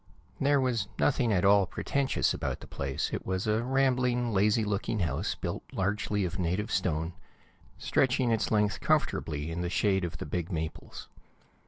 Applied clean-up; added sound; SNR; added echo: none; none; none; none.